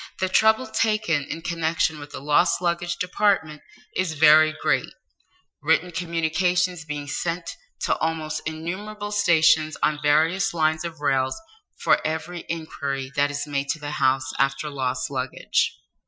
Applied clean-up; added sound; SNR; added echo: classical method Wiener filter.